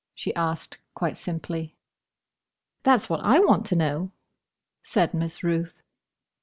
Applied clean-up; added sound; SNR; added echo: none; none; none; none.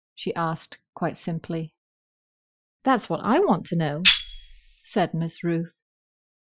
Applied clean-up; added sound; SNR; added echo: classical method Wiener filter.